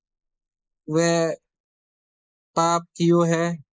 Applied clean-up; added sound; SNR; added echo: neural mask model Resemble Enhance denoiser.